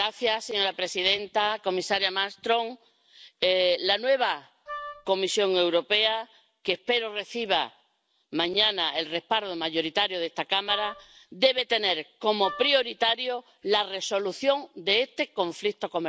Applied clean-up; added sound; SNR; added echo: none; Wind instrument, woodwind instrument; 12 dB; none.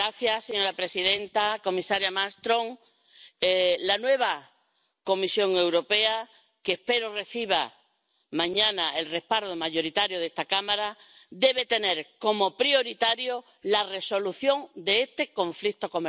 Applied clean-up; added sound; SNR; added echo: none; none; none; none.